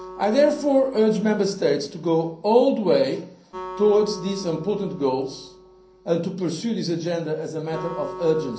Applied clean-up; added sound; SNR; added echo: none; Acoustic guitar; 17 dB; reverberation time 0.6 s.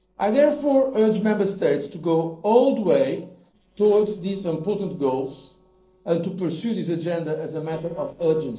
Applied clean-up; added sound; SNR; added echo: neural separator model SepFormer DNS4.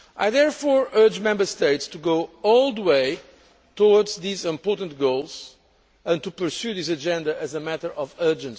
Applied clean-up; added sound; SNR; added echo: none; none; none; none.